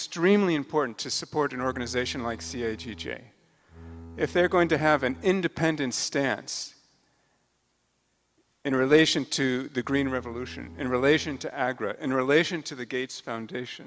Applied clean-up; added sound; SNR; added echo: none; Bowed string instrument; 18 dB; none.